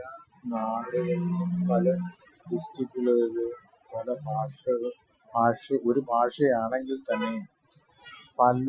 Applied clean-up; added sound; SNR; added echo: classical method Wiener filter.